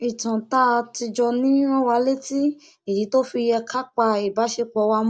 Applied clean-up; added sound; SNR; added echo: none; none; none; none.